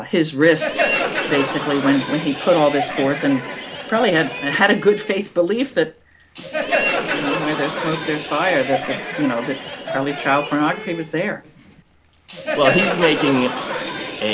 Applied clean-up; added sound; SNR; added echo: none; Crowd; 5 dB; none.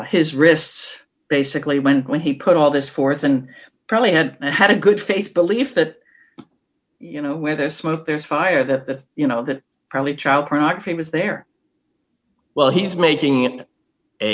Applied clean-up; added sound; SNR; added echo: none; none; none; none.